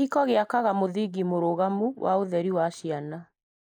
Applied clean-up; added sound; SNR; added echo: neural mask model Resemble Enhance denoiser.